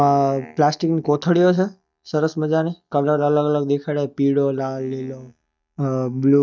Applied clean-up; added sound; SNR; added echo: neural mask model DeepFilterNet 3.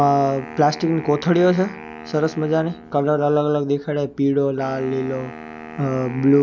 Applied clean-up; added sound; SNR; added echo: none; Wind instrument, woodwind instrument; 17 dB; none.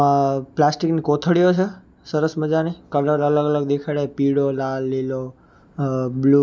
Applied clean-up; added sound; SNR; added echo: none; none; none; none.